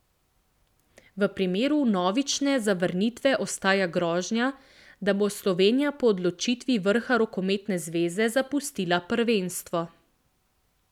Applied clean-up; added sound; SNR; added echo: none; none; none; none.